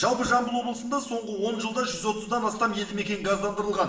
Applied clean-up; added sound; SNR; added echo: neural separator model SepFormer DNS4.